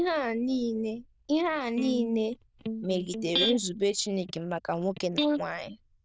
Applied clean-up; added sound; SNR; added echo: neural diffusion model UNIVERSE++.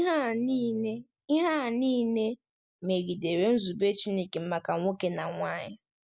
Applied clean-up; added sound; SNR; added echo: none; none; none; none.